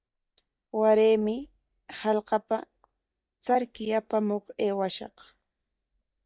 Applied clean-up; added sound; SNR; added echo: neural mask model DeepFilterNet 3.